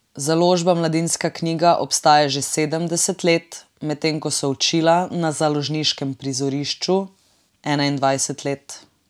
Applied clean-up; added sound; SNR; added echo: none; none; none; none.